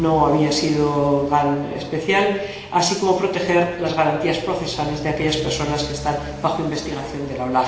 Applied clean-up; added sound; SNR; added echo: none; Motorcycle; 15 dB; reverberation time 1.1 s.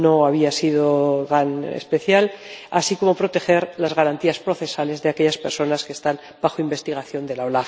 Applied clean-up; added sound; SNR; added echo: none; none; none; none.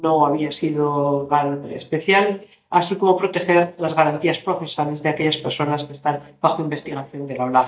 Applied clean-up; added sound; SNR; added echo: neural mask model DeepFilterNet 3.